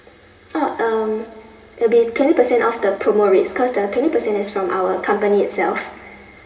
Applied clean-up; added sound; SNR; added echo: none; none; none; reverberation time 2.2 s.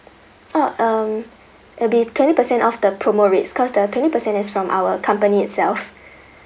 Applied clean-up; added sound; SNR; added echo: none; none; none; none.